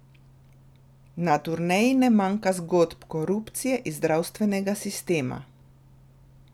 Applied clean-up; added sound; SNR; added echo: none; none; none; none.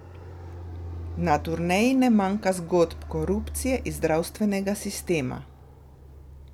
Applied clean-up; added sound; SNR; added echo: none; Fixed-wing aircraft, airplane; 13 dB; none.